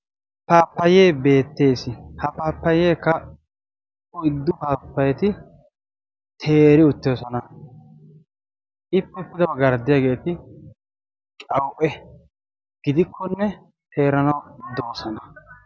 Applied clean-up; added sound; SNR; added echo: none; none; none; none.